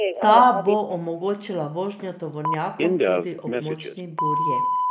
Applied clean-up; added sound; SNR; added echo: none; Telephone; 2 dB; none.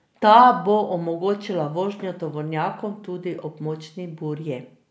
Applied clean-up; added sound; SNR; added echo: none; none; none; none.